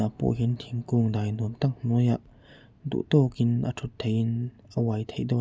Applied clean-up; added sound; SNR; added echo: none; none; none; none.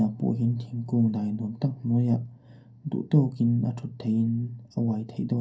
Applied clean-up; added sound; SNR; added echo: none; none; none; reverberation time 0.3 s.